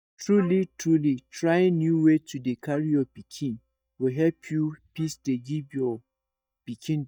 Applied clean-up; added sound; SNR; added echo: neural mask model DeepFilterNet 3.